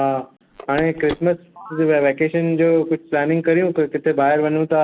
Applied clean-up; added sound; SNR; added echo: none; Telephone; 18 dB; none.